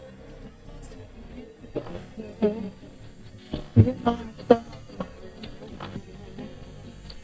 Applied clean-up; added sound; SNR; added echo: neural mask model DeepFilterNet 3.